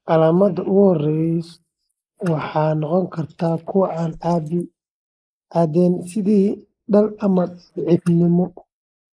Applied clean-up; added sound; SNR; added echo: neural mask model Resemble Enhance denoiser.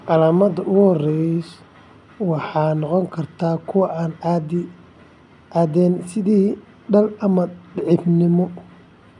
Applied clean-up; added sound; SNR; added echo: none; none; none; none.